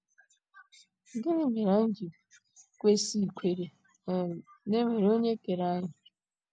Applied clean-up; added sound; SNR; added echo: none; none; none; none.